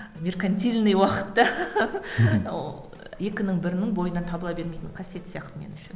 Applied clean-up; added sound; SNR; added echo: none; none; none; none.